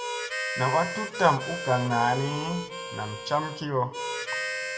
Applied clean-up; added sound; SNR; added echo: none; Harmonica; 5 dB; reverberation time 1.4 s.